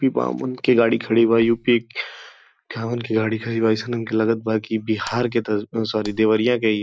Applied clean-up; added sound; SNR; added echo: neural mask model DeepFilterNet 3.